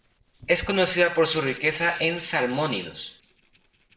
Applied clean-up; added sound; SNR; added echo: neural separator model SepFormer DNS4.